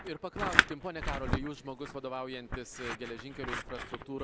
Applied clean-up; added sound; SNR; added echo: none; Scissors; -5 dB; none.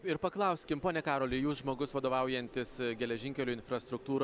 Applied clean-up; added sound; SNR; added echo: none; none; none; none.